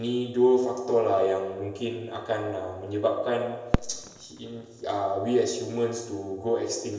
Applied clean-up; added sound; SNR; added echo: none; Fireworks; 8 dB; reverberation time 1.0 s.